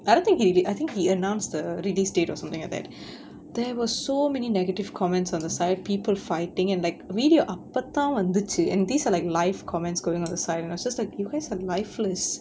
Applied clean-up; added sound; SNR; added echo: none; none; none; none.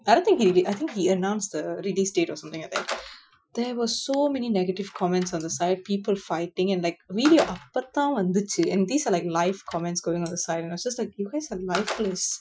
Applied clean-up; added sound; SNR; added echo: classical method Wiener filter.